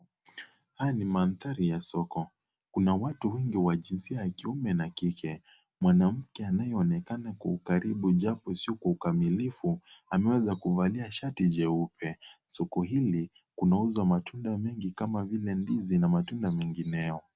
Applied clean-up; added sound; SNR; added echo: none; none; none; none.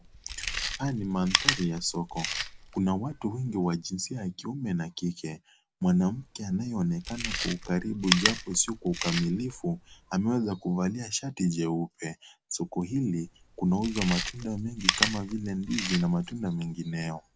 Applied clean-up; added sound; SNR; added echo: none; Chewing, mastication; 6 dB; none.